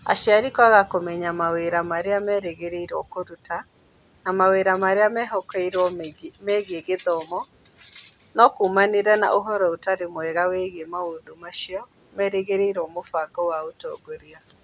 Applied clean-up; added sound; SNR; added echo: none; none; none; none.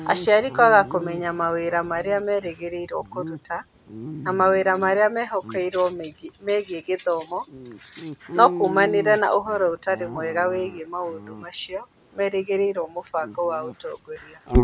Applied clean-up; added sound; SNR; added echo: none; Dog; 10 dB; none.